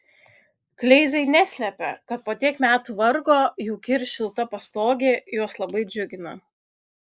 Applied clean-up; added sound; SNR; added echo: neural mask model Resemble Enhance denoiser.